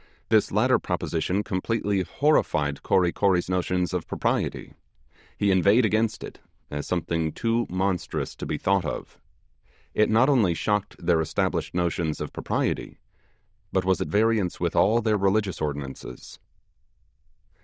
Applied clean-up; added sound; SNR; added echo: neural diffusion model UNIVERSE++.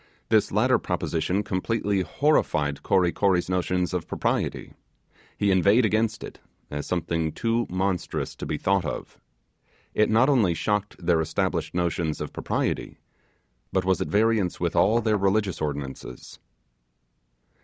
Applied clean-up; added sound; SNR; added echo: none; Knock; 14 dB; none.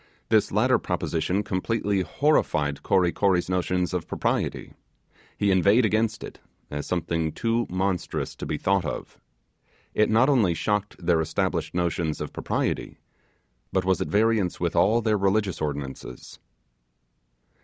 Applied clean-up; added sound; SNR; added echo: none; none; none; none.